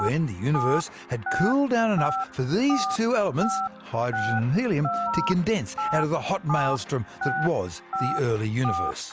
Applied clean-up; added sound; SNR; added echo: none; Telephone; 5 dB; none.